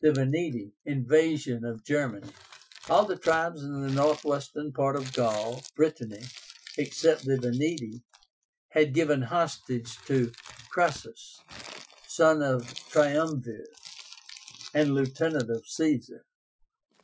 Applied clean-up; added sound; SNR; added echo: classical method Wiener filter.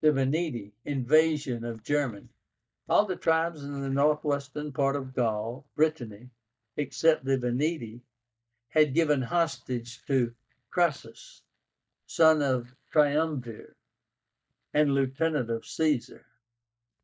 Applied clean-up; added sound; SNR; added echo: neural mask model DeepFilterNet 3.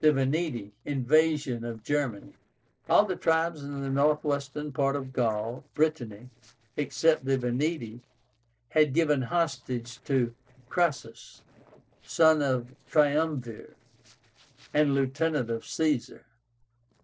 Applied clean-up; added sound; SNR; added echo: neural separator model SepFormer DNS4.